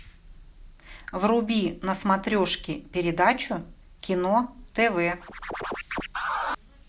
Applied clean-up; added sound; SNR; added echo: none; Scratching (performance technique); 5 dB; none.